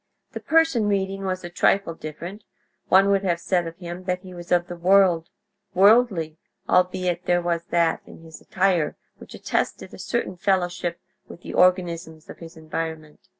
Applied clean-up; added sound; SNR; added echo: none; none; none; none.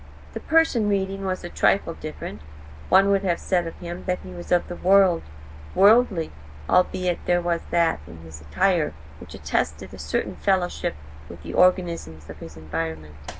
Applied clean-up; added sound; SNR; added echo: none; Mechanical fan; 14 dB; none.